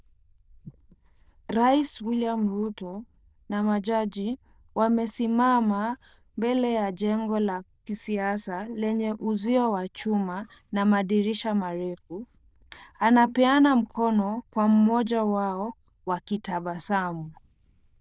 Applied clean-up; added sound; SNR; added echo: neural diffusion model UNIVERSE++.